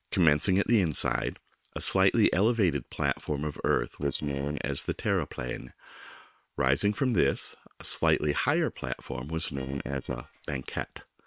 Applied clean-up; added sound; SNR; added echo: neural separator model SepFormer WHAM!.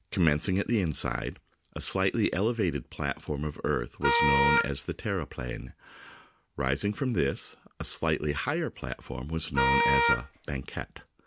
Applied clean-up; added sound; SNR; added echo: none; Wind instrument, woodwind instrument; -3 dB; none.